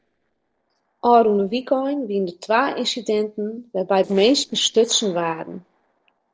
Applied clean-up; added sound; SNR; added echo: neural separator model SepFormer DNS4.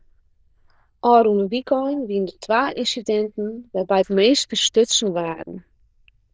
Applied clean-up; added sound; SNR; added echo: neural diffusion model UNIVERSE++.